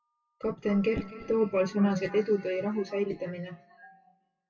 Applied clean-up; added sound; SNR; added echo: classical method WPE with log-MMSE.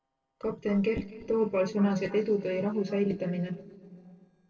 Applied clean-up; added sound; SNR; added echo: neural separator model SepFormer DNS4.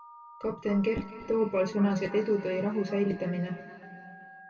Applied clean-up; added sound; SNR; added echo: none; Telephone; 20 dB; reverberation time 2.5 s.